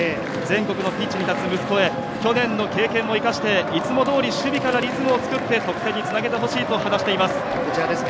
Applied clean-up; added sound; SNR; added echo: none; Applause; 17 dB; none.